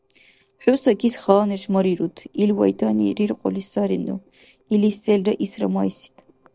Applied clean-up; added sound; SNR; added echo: neural separator model SepFormer DNS4.